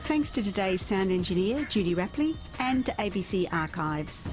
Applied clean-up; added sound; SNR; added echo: none; Bird; 16 dB; none.